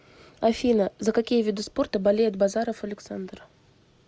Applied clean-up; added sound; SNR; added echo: none; none; none; none.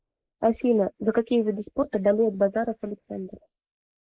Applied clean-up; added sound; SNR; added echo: neural mask model Resemble Enhance denoiser.